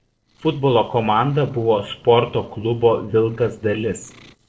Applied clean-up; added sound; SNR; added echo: neural separator model SepFormer DNS4.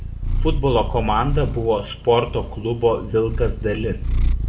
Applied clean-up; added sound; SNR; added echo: none; Purr; 2 dB; reverberation time 0.9 s.